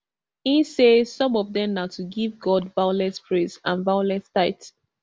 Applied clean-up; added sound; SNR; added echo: none; none; none; none.